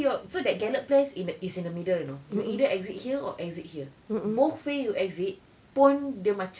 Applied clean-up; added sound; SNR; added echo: none; none; none; none.